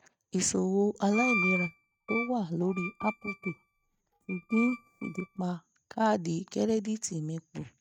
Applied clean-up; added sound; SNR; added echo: neural mask model RNNoise.